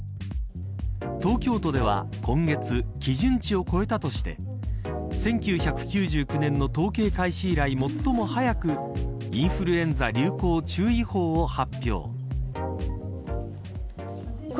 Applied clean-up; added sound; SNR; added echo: none; none; none; none.